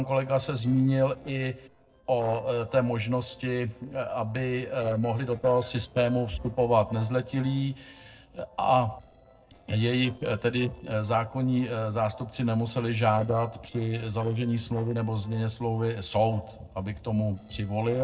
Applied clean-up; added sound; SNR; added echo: neural separator model SepFormer DNS4.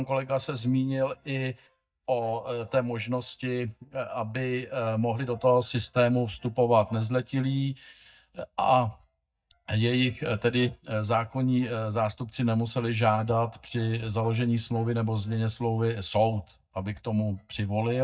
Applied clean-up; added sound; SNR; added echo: neural mask model DeepFilterNet 3.